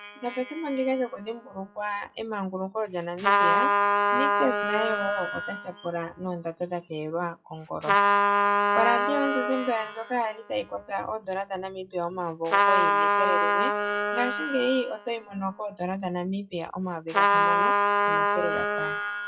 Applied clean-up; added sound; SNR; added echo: classical method log-MMSE.